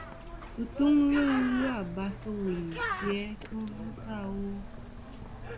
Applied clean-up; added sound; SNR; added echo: none; Bird; 8 dB; none.